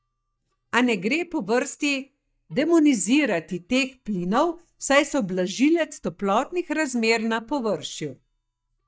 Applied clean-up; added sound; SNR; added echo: neural mask model DeepFilterNet 3.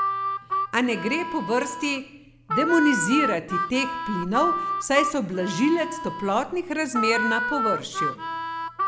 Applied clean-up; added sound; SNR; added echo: none; Harmonica; 2 dB; none.